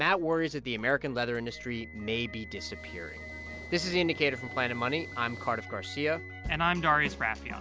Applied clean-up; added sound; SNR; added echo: none; Hiss + Wind instrument, woodwind instrument; 16 dB; none.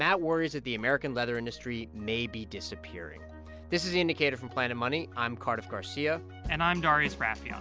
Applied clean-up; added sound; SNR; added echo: none; none; none; none.